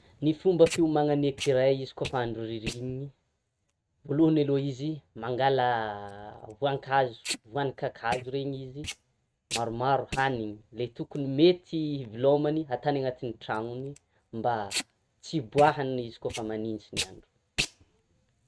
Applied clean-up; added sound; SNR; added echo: neural mask model RNNoise.